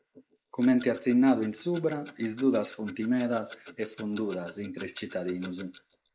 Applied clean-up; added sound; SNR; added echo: neural mask model Resemble Enhance denoiser.